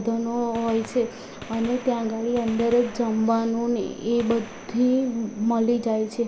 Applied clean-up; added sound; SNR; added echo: none; Gunshot, gunfire; 19 dB; none.